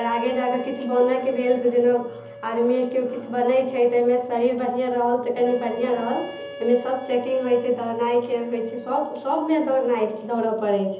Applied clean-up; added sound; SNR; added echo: none; Wind instrument, woodwind instrument; 17 dB; reverberation time 0.7 s.